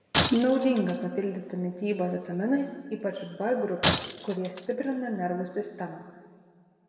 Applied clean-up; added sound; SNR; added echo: none; Shatter; 4 dB; reverberation time 1.9 s.